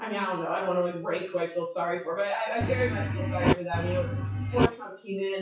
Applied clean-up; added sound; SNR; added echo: classical method WPE with log-MMSE.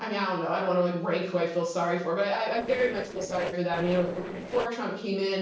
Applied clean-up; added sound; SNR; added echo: neural separator model SepFormer DNS4.